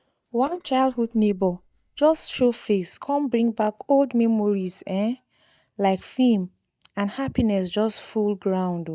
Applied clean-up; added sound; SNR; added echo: neural mask model DeepFilterNet 3.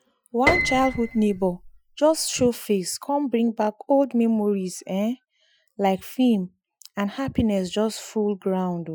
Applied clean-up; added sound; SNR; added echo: classical method Wiener filter.